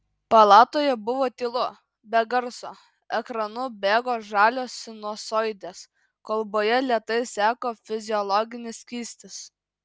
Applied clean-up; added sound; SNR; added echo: none; none; none; none.